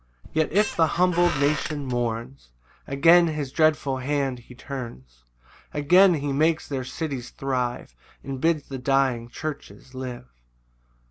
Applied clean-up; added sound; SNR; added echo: none; Squeak; 8 dB; none.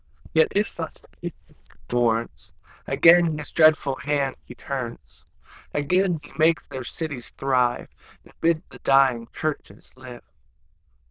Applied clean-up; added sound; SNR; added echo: neural diffusion model UNIVERSE++.